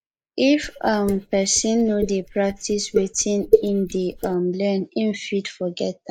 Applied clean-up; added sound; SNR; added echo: neural mask model Resemble Enhance denoiser.